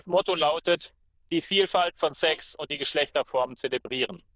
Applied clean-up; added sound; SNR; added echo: neural diffusion model UNIVERSE++.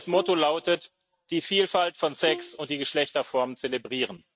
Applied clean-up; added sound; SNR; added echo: neural mask model RNNoise.